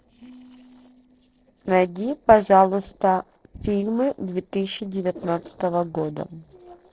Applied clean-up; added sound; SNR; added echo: neural separator model SepFormer DNS4.